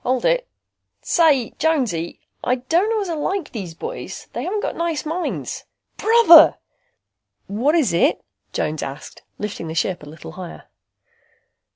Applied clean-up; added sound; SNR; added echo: none; none; none; none.